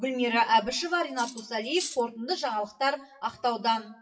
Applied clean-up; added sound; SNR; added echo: classical method WPE with log-MMSE.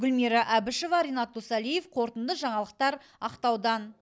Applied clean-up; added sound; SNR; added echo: none; none; none; none.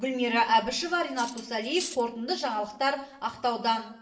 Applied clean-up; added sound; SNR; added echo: none; Cutlery, silverware; 12 dB; reverberation time 0.6 s.